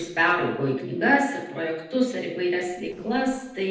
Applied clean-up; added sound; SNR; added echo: neural separator model SepFormer DNS4.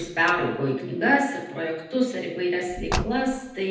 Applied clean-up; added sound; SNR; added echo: none; Car; 11 dB; reverberation time 0.9 s.